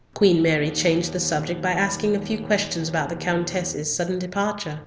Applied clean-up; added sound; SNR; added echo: none; Bowed string instrument; 13 dB; none.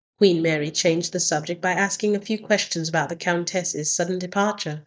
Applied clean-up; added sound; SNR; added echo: neural mask model DeepFilterNet 3.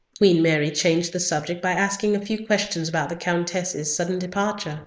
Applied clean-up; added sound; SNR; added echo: neural mask model Resemble Enhance denoiser.